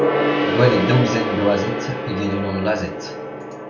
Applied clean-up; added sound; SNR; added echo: none; Gong; 0 dB; reverberation time 0.4 s.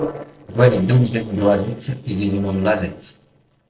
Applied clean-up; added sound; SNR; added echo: neural separator model SepFormer DNS4.